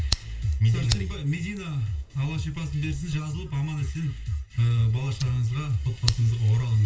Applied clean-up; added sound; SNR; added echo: none; Fire; 12 dB; reverberation time 0.2 s.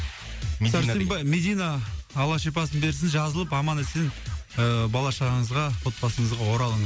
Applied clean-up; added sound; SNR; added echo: none; none; none; none.